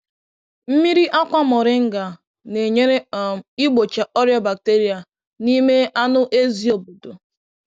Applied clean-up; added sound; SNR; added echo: none; none; none; none.